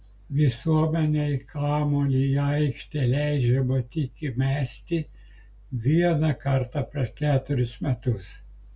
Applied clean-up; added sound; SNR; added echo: none; none; none; none.